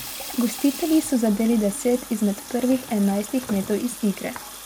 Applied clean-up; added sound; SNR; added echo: none; Water tap, faucet + Sink (filling or washing) / Water tap, faucet; 13 dB; none.